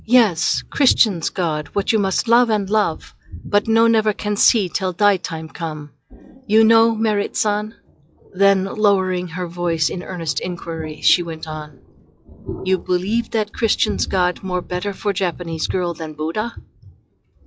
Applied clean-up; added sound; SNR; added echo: classical method log-MMSE.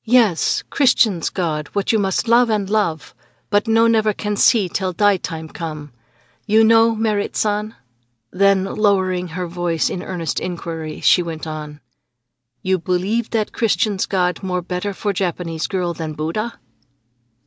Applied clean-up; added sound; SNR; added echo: none; none; none; none.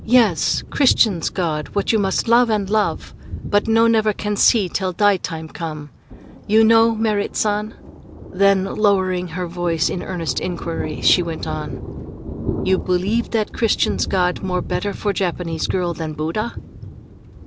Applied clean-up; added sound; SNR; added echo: none; Thunder; 11 dB; none.